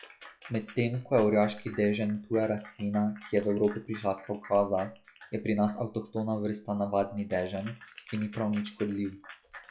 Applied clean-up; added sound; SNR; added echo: classical method log-MMSE.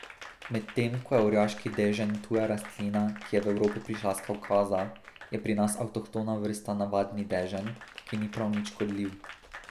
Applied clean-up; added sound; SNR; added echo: none; Applause / Crowd; 18 dB; none.